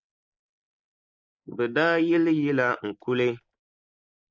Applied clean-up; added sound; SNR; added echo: neural mask model Resemble Enhance denoiser.